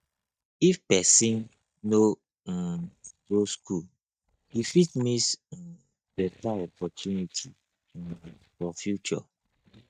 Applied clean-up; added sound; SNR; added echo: neural mask model DeepFilterNet 3.